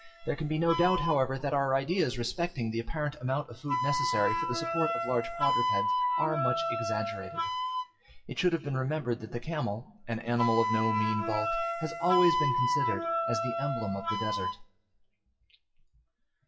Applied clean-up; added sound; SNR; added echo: classical method WPE with log-MMSE.